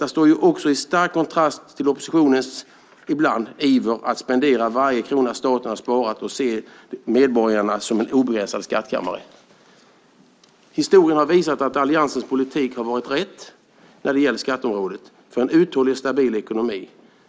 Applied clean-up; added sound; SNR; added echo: none; none; none; none.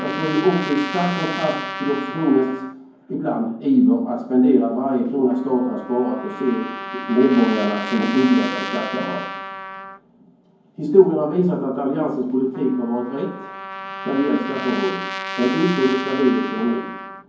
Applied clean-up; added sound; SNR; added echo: none; Trumpet; 11 dB; reverberation time 0.9 s.